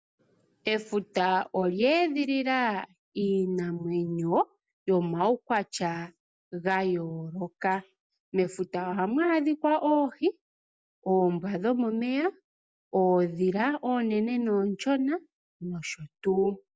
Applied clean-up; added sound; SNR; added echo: none; none; none; none.